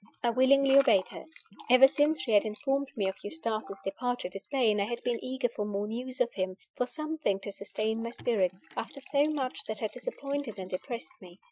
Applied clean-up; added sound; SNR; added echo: classical method Wiener filter.